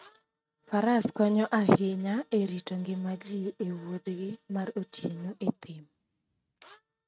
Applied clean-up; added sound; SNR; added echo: neural mask model RNNoise.